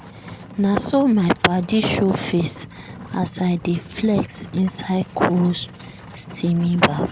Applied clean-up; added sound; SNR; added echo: none; Livestock, farm animals, working animals; 17 dB; none.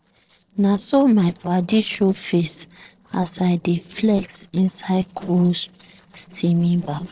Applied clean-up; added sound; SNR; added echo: neural separator model SepFormer DNS4.